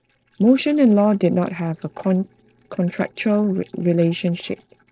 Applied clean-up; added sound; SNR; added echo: neural separator model SepFormer DNS4.